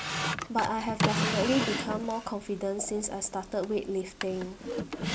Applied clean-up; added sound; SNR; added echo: none; Drawer open or close; 2 dB; none.